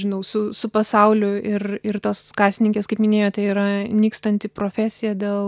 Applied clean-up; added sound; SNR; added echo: none; none; none; none.